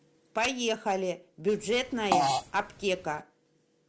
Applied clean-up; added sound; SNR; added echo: none; Fart; 1 dB; none.